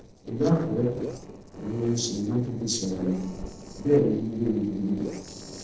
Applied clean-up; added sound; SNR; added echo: neural separator model SepFormer DNS4.